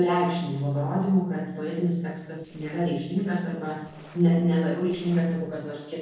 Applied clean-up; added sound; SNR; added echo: neural separator model SepFormer DNS4.